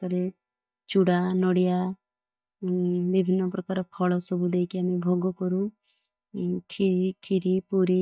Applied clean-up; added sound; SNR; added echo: neural mask model DeepFilterNet 3.